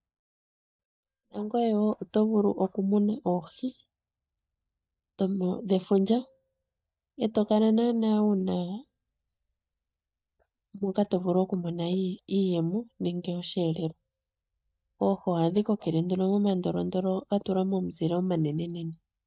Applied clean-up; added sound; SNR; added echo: neural mask model DeepFilterNet 3.